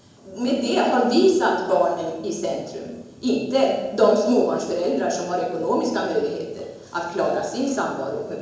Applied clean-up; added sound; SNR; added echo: none; none; none; reverberation time 1.0 s.